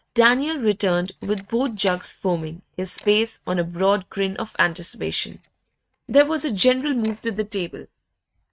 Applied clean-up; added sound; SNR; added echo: neural mask model RNNoise.